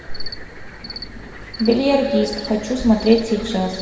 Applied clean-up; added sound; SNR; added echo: none; Cricket; 14 dB; reverberation time 1.9 s.